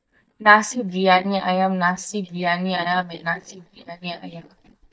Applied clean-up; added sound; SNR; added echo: neural mask model DeepFilterNet 3.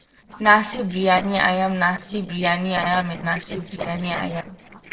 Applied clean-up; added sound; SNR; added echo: neural separator model SepFormer DNS4.